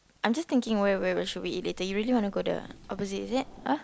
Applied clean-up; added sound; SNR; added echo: none; Walk, footsteps; 19 dB; none.